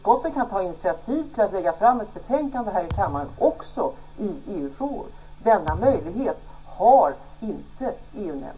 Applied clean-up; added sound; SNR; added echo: none; Thump, thud; 14 dB; reverberation time 0.2 s.